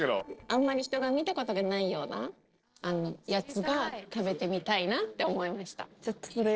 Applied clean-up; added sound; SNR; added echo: neural separator model SepFormer DNS4.